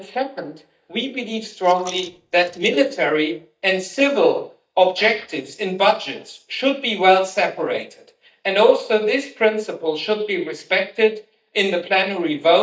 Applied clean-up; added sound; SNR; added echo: neural mask model DeepFilterNet 3.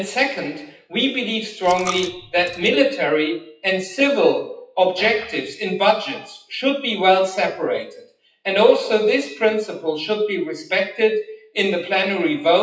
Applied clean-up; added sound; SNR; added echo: classical method WPE with log-MMSE.